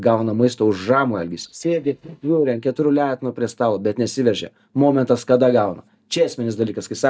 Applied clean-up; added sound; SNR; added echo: neural mask model DeepFilterNet 3.